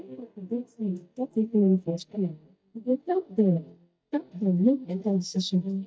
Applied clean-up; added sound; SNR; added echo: neural mask model DeepFilterNet 3.